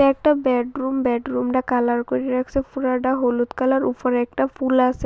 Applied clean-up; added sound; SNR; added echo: none; none; none; none.